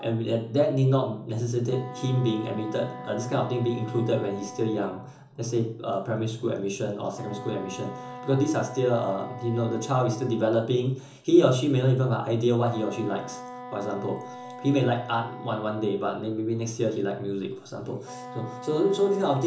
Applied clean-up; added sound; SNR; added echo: none; Wind instrument, woodwind instrument; 16 dB; reverberation time 0.7 s.